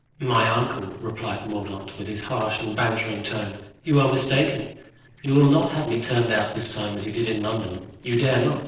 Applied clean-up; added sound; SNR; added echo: neural separator model SepFormer DNS4.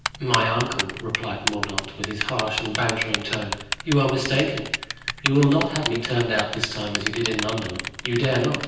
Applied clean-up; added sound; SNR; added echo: none; Typing; 5 dB; reverberation time 0.9 s.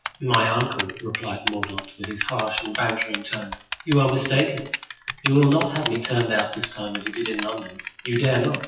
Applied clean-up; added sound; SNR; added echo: classical method WPE with log-MMSE.